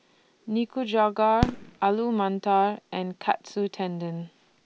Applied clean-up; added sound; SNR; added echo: none; Fireworks; 12 dB; none.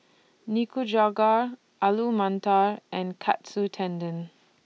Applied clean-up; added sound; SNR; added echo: none; none; none; none.